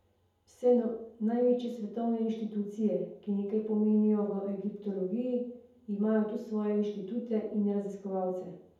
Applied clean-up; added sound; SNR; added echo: none; none; none; reverberation time 0.7 s.